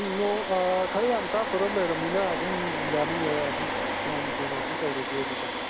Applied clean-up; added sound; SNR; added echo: none; Domestic sounds, home sounds; 1 dB; none.